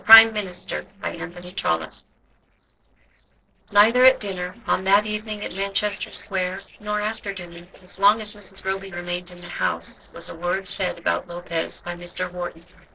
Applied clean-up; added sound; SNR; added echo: neural separator model SepFormer DNS4.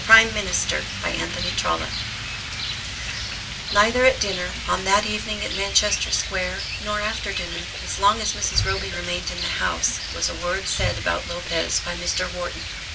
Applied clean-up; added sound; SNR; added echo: none; Rain; 5 dB; reverberation time 0.2 s.